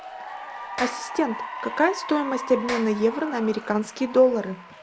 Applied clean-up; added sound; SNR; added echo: none; Clapping + Applause / Cheering; 10 dB; none.